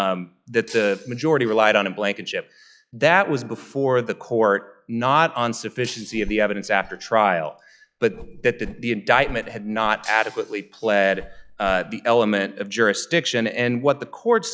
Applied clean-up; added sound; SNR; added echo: classical method log-MMSE.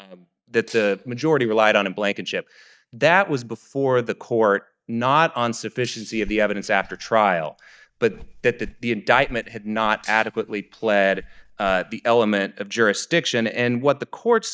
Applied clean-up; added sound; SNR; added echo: neural mask model DeepFilterNet 3.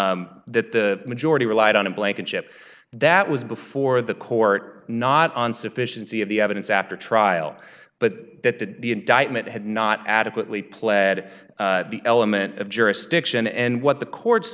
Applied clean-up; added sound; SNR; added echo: none; none; none; none.